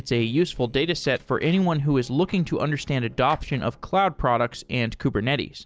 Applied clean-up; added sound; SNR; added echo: neural separator model SepFormer DNS4.